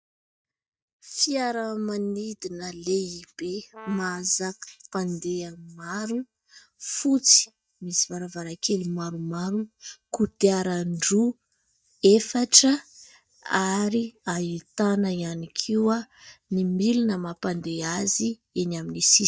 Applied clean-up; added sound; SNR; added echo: neural mask model DeepFilterNet 3.